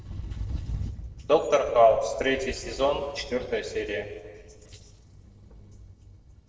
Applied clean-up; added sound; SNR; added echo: neural separator model SepFormer DNS4.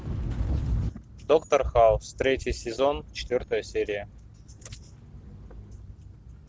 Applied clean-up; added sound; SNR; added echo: none; none; none; none.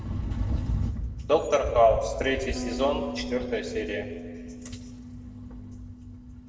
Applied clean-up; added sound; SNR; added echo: none; Bass guitar; 13 dB; reverberation time 1.5 s.